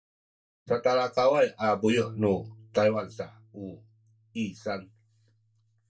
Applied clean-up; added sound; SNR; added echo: neural mask model DeepFilterNet 3.